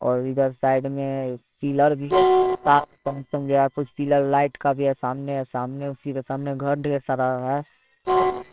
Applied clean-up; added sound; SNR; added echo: neural separator model SepFormer WHAMR!.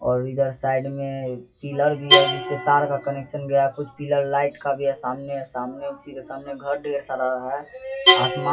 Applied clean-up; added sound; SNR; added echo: classical method WPE with log-MMSE.